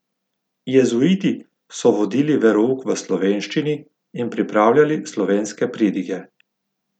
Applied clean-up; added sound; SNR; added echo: none; none; none; none.